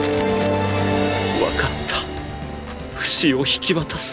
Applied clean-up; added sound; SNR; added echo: none; Organ; 12 dB; none.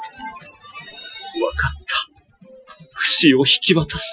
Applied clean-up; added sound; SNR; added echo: classical method Wiener filter.